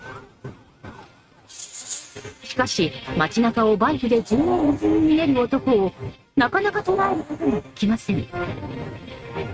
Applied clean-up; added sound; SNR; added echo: neural mask model RNNoise.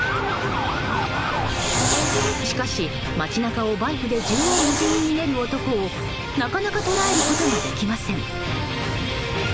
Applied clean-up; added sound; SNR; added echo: none; Hiss; 3 dB; none.